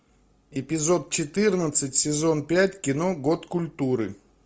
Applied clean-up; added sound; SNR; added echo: none; none; none; none.